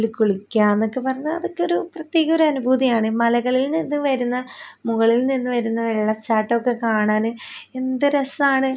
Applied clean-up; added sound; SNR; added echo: none; none; none; none.